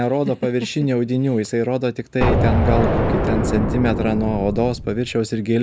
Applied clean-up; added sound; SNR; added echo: none; Explosion; -1 dB; none.